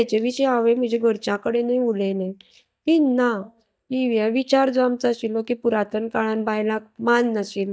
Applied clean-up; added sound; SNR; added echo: neural mask model DeepFilterNet 3.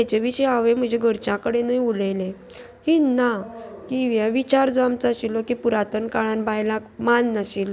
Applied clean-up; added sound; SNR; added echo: none; none; none; none.